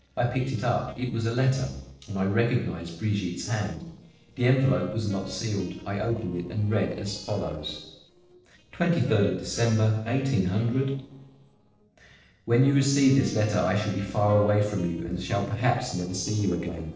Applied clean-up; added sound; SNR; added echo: neural separator model SepFormer DNS4.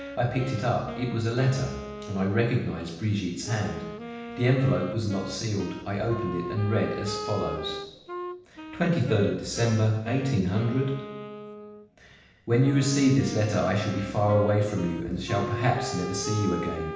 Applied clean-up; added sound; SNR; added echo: none; Wind instrument, woodwind instrument; 11 dB; reverberation time 0.9 s.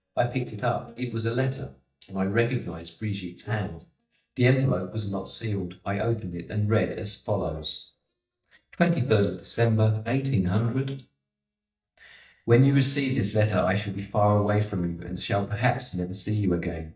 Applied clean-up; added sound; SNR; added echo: neural mask model DeepFilterNet 3.